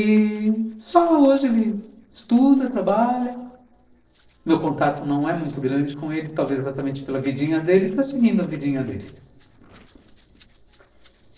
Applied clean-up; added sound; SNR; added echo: neural separator model SepFormer DNS4.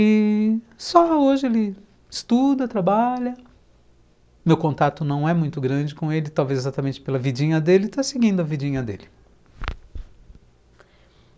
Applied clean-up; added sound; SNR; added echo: none; none; none; none.